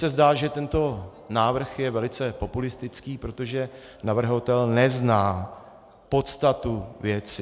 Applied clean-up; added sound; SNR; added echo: none; none; none; none.